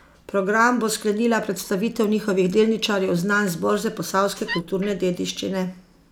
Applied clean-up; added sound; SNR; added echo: none; Wood; 11 dB; none.